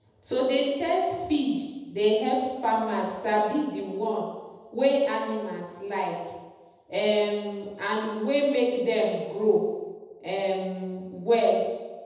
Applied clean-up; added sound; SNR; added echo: none; none; none; reverberation time 1.0 s.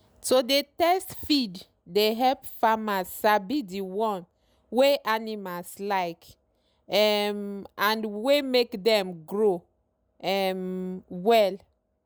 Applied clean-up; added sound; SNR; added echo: none; none; none; none.